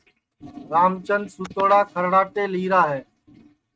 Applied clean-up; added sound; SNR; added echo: neural mask model RNNoise.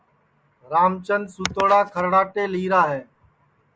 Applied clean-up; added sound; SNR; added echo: none; none; none; none.